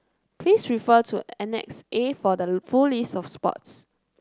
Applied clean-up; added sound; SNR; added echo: none; none; none; none.